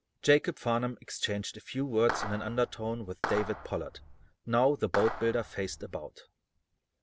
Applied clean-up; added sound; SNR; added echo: none; Clapping; 7 dB; none.